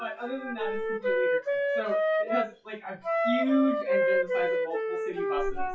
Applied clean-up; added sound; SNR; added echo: classical method WPE with log-MMSE.